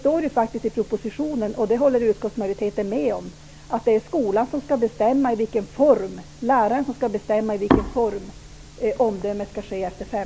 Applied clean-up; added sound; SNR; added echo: none; none; none; none.